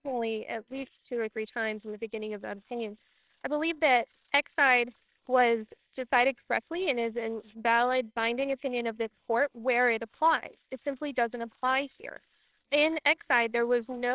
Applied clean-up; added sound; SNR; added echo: neural separator model SepFormer WHAMR!.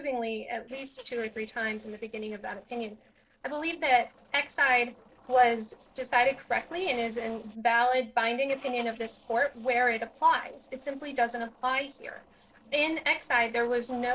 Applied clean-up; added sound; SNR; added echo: neural separator model SepFormer DNS4.